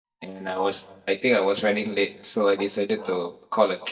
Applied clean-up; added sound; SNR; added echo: neural mask model DeepFilterNet 3.